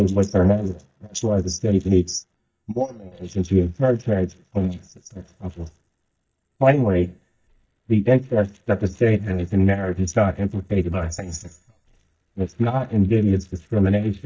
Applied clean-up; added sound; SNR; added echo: neural mask model DeepFilterNet 3.